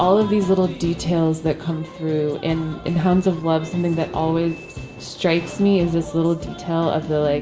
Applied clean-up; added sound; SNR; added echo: none; Train; 20 dB; reverberation time 0.4 s.